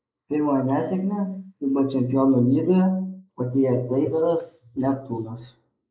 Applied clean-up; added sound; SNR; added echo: neural mask model Resemble Enhance denoiser.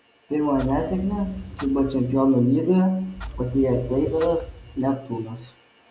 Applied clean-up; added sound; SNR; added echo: none; Clock; 14 dB; none.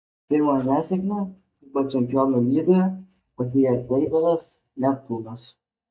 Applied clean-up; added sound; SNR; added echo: neural mask model DeepFilterNet 3.